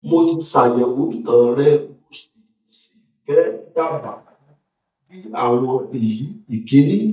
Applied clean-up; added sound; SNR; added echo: neural mask model DeepFilterNet 3.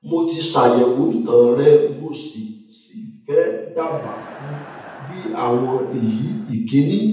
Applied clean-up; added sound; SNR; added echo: none; Crowd; 20 dB; reverberation time 0.8 s.